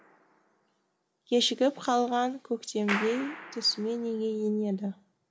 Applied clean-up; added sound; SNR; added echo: none; Clapping; 13 dB; none.